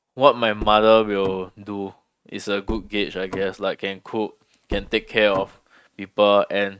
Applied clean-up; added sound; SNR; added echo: neural mask model RNNoise.